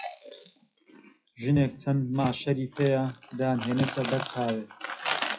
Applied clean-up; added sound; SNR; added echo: classical method WPE with log-MMSE.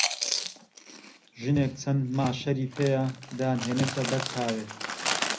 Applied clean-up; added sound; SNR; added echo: none; Chewing, mastication; 5 dB; reverberation time 0.5 s.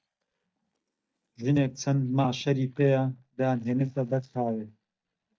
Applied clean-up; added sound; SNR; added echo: neural mask model DeepFilterNet 3.